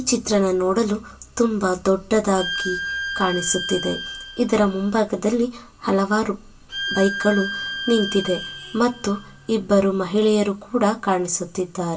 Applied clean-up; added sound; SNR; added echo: none; Bowed string instrument; 9 dB; reverberation time 0.2 s.